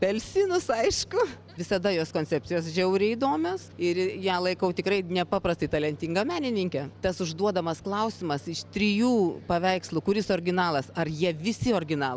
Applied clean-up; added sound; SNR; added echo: none; none; none; none.